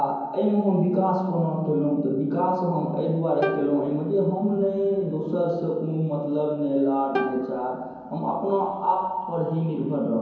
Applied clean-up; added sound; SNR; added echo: none; Plucked string instrument; 10 dB; reverberation time 0.9 s.